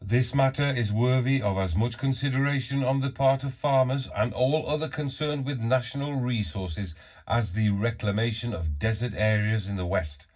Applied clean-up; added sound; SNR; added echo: none; none; none; reverberation time 0.4 s.